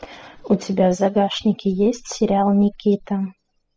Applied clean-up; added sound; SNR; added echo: classical method spectral subtraction.